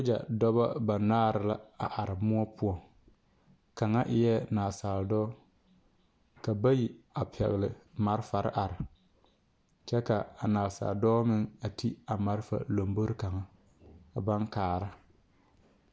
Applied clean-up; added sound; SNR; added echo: none; none; none; none.